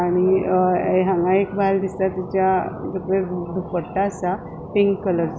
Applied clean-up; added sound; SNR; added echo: none; none; none; none.